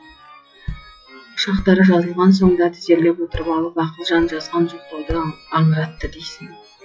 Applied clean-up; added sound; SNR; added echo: classical method log-MMSE.